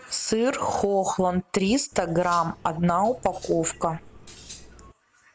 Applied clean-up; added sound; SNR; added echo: none; Cutlery, silverware; 20 dB; none.